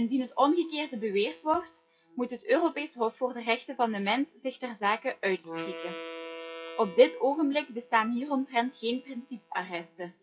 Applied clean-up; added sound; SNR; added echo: classical method WPE with log-MMSE.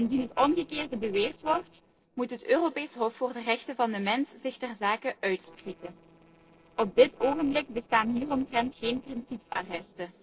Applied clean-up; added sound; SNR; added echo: neural separator model SepFormer DNS4.